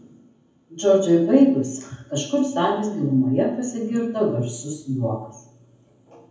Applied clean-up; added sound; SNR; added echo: none; none; none; reverberation time 0.7 s.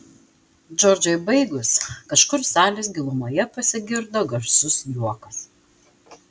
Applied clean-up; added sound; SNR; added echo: none; none; none; none.